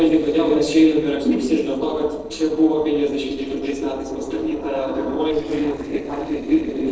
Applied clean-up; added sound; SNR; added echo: neural separator model SepFormer DNS4.